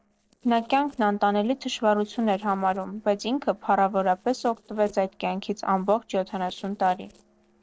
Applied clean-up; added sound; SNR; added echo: neural separator model SepFormer DNS4.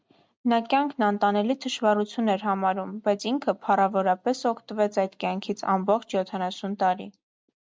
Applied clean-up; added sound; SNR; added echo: none; none; none; none.